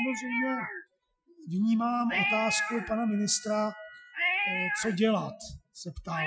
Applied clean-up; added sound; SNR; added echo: classical method Wiener filter.